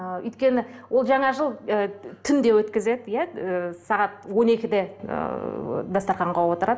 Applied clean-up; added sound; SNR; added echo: none; none; none; none.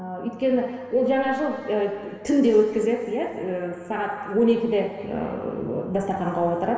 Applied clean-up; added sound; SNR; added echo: none; none; none; reverberation time 2.2 s.